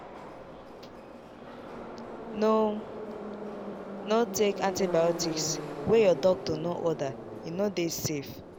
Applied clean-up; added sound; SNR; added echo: none; Subway, metro, underground; 9 dB; none.